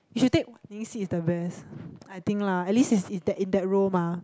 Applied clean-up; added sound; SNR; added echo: none; none; none; none.